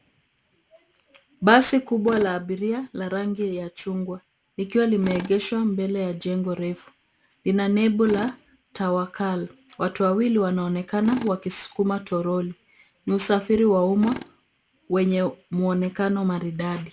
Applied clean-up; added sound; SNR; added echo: none; Tools; 19 dB; none.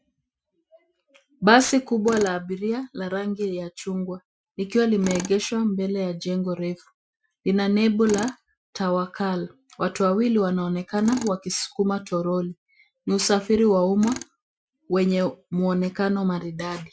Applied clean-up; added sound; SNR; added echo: classical method Wiener filter.